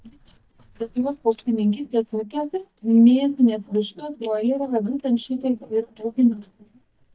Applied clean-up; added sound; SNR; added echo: neural mask model DeepFilterNet 3.